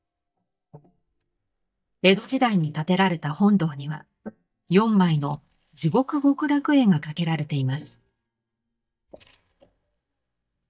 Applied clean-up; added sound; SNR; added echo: neural mask model DeepFilterNet 3.